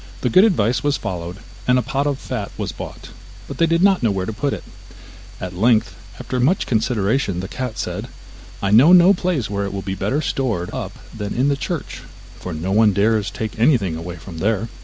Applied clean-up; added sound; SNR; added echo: none; Mechanical fan; 16 dB; none.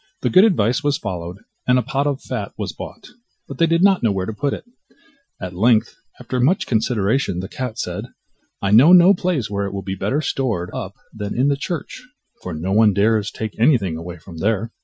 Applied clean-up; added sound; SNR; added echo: classical method Wiener filter.